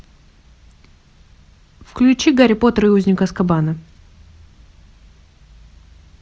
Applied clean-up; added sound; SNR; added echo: none; none; none; none.